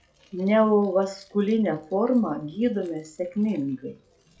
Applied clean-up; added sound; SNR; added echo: classical method log-MMSE.